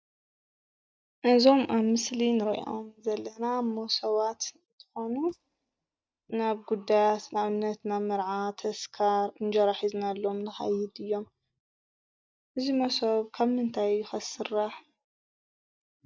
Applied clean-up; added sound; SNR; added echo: neural mask model DeepFilterNet 3.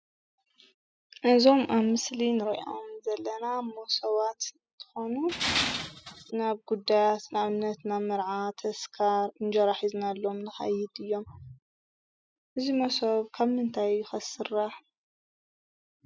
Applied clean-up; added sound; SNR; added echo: classical method spectral subtraction.